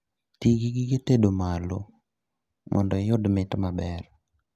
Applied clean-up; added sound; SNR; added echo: none; none; none; none.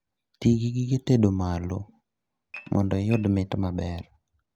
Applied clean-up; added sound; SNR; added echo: none; Dishes, pots, and pans / Glass; 18 dB; none.